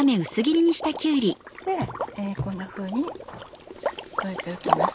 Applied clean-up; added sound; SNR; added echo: neural mask model Resemble Enhance denoiser.